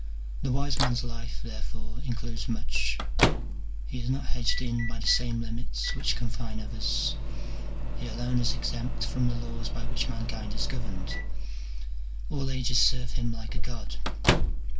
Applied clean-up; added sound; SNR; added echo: none; Microwave oven; 11 dB; reverberation time 0.2 s.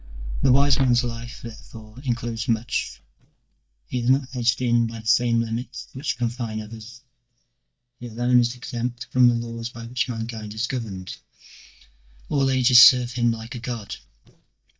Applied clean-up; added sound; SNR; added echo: neural mask model DeepFilterNet 3.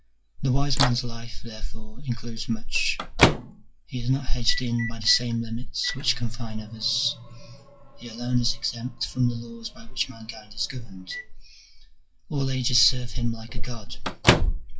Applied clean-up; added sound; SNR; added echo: classical method WPE with log-MMSE.